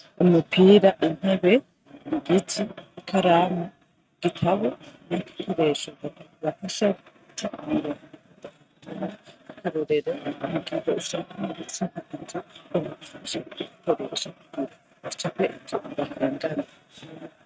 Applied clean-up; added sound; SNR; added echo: neural mask model RNNoise.